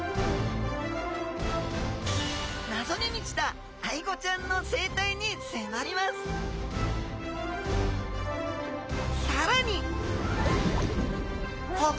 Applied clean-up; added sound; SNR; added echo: none; none; none; none.